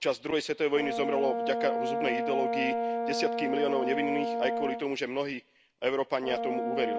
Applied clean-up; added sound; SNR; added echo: none; Brass instrument; 2 dB; none.